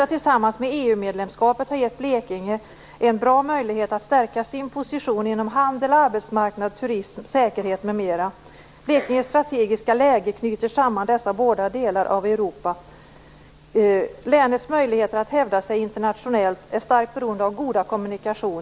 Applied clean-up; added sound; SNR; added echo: none; none; none; none.